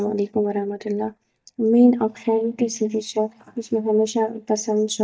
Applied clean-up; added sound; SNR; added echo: neural mask model DeepFilterNet 3.